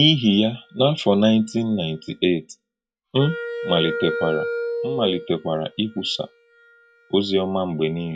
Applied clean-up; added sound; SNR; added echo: classical method log-MMSE.